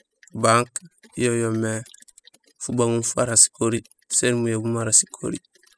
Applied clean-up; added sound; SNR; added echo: classical method spectral subtraction.